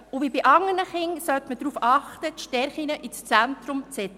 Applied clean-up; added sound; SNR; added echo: none; none; none; none.